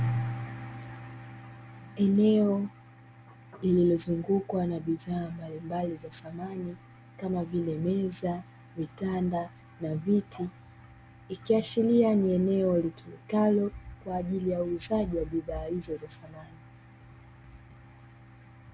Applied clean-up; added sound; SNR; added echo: none; none; none; none.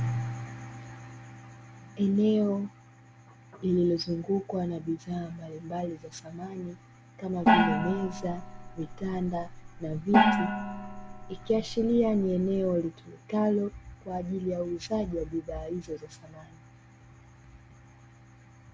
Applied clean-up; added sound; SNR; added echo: none; Gong; -2 dB; none.